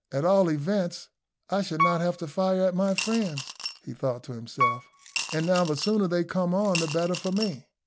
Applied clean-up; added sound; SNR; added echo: none; Piano + Coin (dropping) / Glass; 5 dB; none.